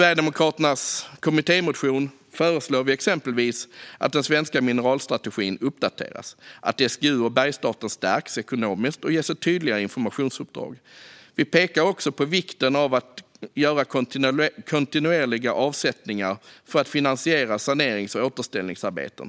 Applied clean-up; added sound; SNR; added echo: none; none; none; none.